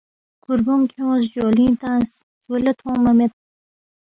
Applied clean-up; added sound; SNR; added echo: none; none; none; none.